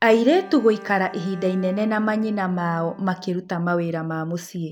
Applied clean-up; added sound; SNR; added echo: none; Bowed string instrument; 20 dB; none.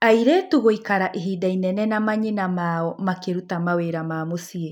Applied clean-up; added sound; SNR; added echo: none; none; none; none.